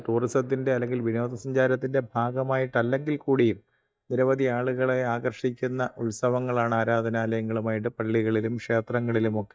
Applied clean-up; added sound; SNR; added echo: neural mask model DeepFilterNet 3.